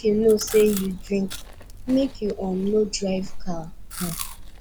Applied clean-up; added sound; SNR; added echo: none; Chewing, mastication; 10 dB; none.